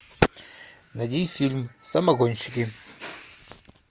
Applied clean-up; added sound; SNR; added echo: none; none; none; none.